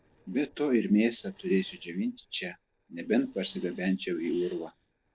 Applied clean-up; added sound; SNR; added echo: neural separator model SepFormer DNS4.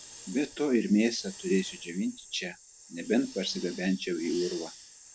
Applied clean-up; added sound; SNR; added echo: none; Hiss; 16 dB; none.